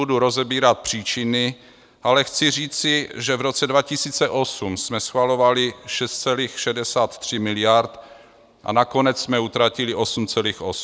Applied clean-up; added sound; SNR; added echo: none; none; none; none.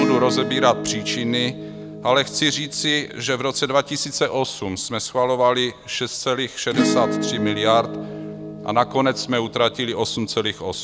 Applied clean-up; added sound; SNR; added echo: none; Acoustic guitar / Strum; 7 dB; none.